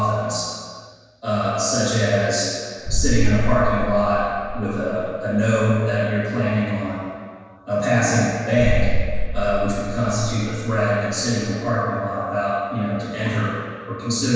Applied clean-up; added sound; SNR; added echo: none; Boom; 1 dB; reverberation time 1.9 s.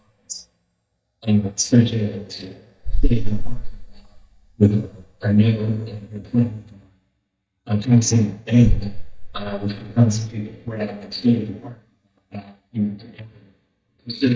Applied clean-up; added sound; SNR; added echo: neural mask model DeepFilterNet 3.